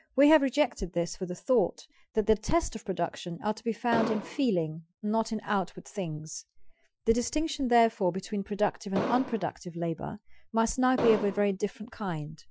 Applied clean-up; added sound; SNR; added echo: classical method Wiener filter.